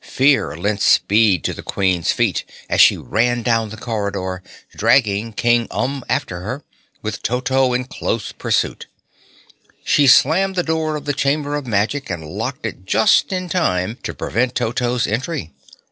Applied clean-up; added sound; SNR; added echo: none; none; none; none.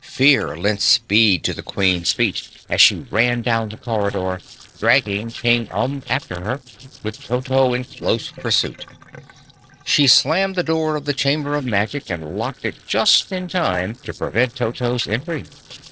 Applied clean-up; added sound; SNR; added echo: neural separator model SepFormer DNS4.